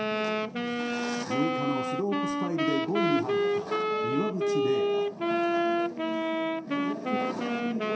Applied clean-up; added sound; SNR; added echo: none; Wind instrument, woodwind instrument; -5 dB; reverberation time 0.7 s.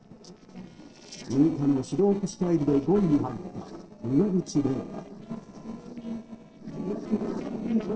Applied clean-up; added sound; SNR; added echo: neural separator model SepFormer DNS4.